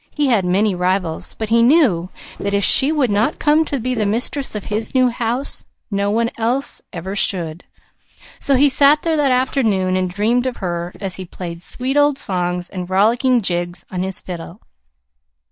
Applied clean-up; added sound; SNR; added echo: neural mask model DeepFilterNet 3.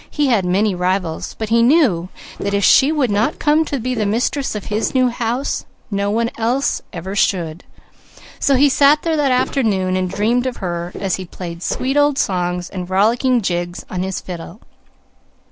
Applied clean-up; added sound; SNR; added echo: none; Walk, footsteps; 16 dB; none.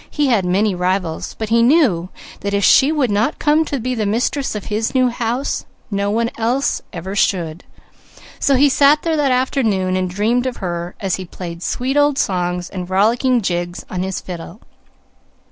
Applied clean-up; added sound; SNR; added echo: none; none; none; none.